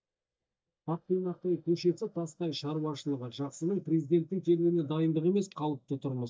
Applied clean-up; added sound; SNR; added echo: neural mask model DeepFilterNet 3.